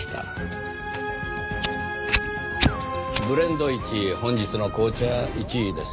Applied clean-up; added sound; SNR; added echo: none; Fire; 4 dB; none.